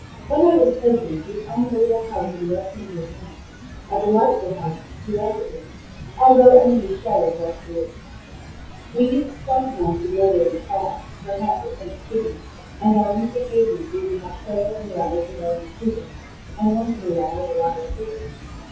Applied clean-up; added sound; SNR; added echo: classical method WPE with log-MMSE.